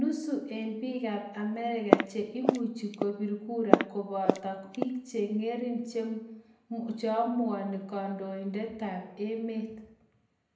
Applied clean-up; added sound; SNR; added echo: none; Walk, footsteps; -4 dB; reverberation time 0.7 s.